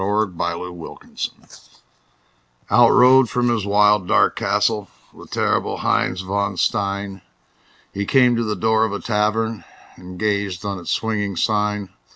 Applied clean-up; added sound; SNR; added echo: none; none; none; none.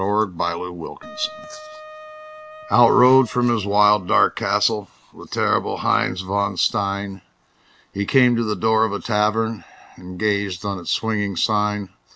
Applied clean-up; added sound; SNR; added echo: none; Wind instrument, woodwind instrument; 18 dB; none.